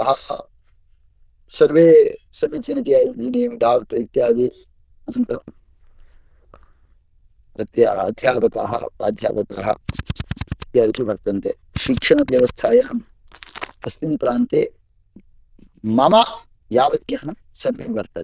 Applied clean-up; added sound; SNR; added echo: neural diffusion model UNIVERSE++.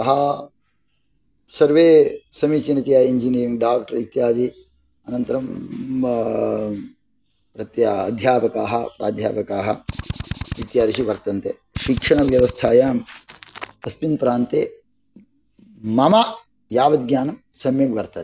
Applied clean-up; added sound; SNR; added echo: none; Drill; 11 dB; none.